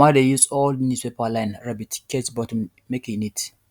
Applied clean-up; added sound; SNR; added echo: none; none; none; none.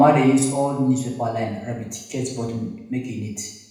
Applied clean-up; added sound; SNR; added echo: none; none; none; reverberation time 0.8 s.